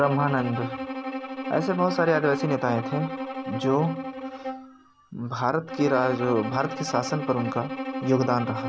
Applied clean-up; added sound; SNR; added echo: none; Bowed string instrument; 6 dB; none.